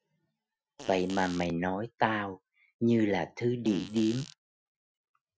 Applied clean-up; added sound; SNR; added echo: classical method Wiener filter.